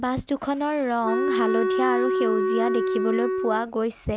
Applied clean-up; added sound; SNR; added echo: none; Wind instrument, woodwind instrument; -1 dB; none.